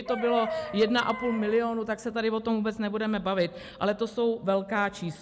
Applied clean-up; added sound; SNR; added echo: none; Chicken, rooster; 13 dB; none.